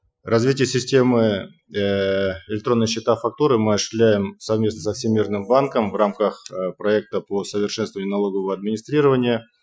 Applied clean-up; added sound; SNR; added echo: classical method Wiener filter.